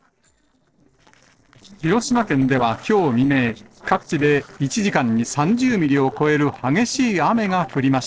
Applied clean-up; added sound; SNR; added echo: neural separator model SepFormer DNS4.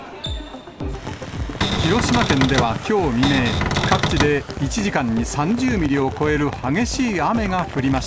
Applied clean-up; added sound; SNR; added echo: none; Cupboard open or close; 1 dB; none.